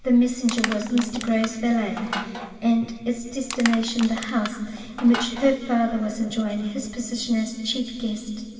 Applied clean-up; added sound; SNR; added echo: none; Crushing; 11 dB; reverberation time 2.4 s.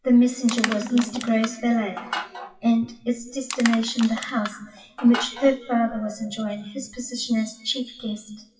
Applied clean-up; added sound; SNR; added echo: classical method WPE with log-MMSE.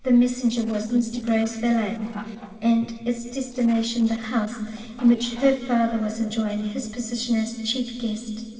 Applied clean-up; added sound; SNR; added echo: neural separator model SepFormer DNS4.